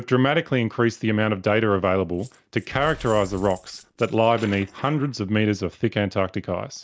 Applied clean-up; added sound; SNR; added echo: neural mask model DeepFilterNet 3.